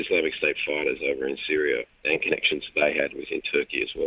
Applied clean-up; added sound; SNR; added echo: none; none; none; none.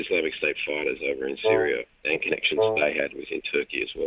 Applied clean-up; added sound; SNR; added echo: none; Wind instrument, woodwind instrument; -1 dB; none.